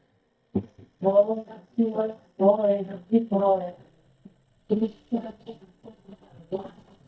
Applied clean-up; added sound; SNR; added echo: neural mask model DeepFilterNet 3.